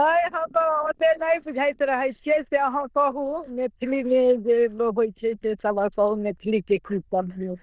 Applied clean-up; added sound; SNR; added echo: neural diffusion model UNIVERSE++.